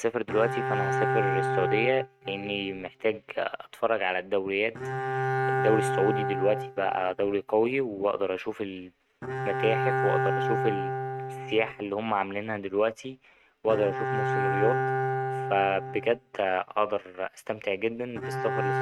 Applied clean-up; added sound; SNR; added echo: neural mask model RNNoise.